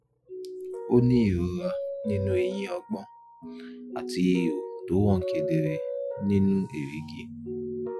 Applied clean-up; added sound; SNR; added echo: classical method Wiener filter.